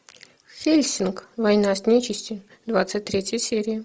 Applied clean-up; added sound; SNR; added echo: none; none; none; none.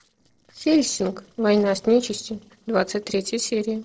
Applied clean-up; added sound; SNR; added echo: neural separator model SepFormer DNS4.